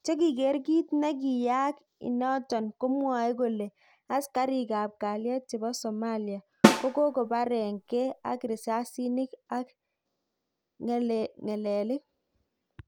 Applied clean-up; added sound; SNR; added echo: none; Snare drum; -2 dB; none.